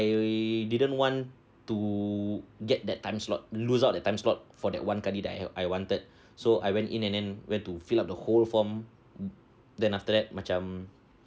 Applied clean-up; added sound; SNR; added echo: none; none; none; none.